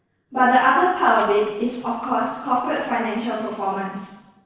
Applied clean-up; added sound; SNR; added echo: neural separator model SepFormer DNS4.